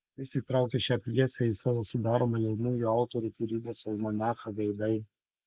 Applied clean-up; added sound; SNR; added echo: neural mask model Resemble Enhance denoiser.